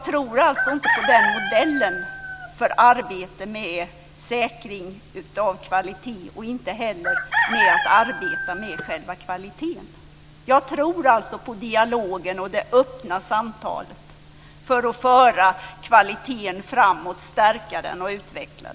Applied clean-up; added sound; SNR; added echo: none; Chicken, rooster; 1 dB; none.